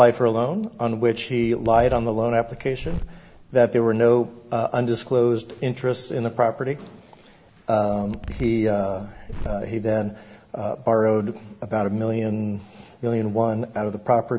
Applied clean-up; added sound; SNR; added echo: none; Zipper (clothing); 12 dB; none.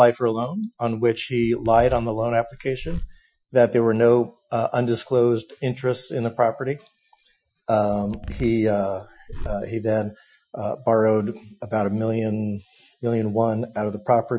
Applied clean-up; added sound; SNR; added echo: classical method Wiener filter.